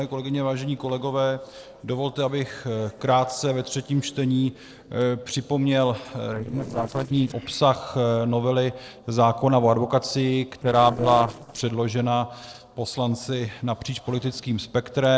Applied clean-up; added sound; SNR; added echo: neural separator model SepFormer DNS4.